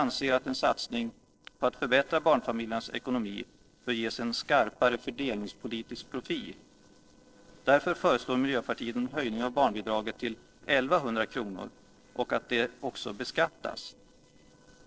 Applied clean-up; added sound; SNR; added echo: neural separator model SepFormer DNS4.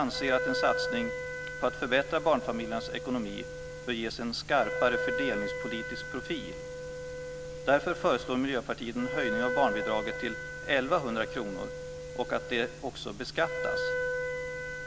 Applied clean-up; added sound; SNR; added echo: none; Wind instrument, woodwind instrument; 4 dB; none.